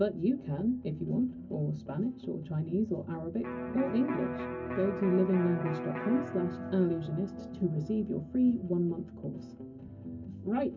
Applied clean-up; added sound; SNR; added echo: none; Electric guitar; 10 dB; reverberation time 0.3 s.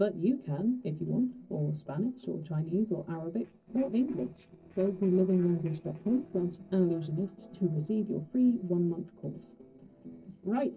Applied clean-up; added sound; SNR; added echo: neural separator model SepFormer DNS4.